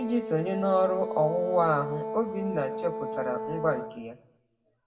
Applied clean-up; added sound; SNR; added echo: none; Brass instrument; 6 dB; reverberation time 0.6 s.